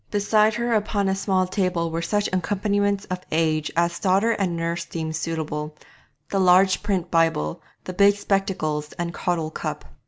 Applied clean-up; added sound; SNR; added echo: none; none; none; none.